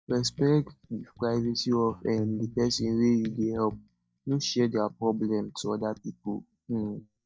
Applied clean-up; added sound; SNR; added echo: neural mask model DeepFilterNet 3.